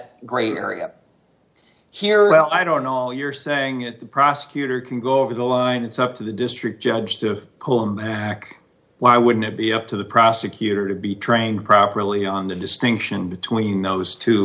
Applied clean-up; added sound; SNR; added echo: none; none; none; none.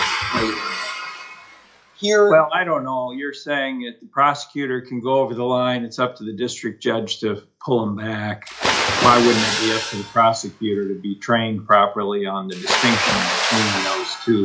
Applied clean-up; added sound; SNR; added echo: classical method log-MMSE.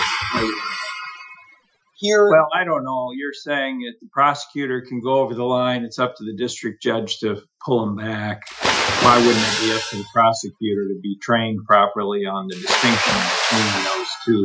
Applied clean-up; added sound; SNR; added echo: classical method Wiener filter.